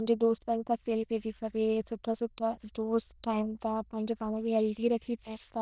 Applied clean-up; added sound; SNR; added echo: neural diffusion model UNIVERSE++.